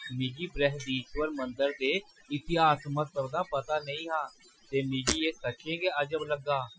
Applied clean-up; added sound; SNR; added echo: classical method Wiener filter.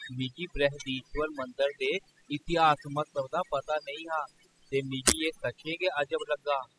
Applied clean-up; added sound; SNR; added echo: classical method spectral subtraction.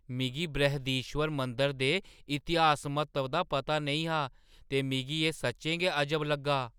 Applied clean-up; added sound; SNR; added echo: none; none; none; none.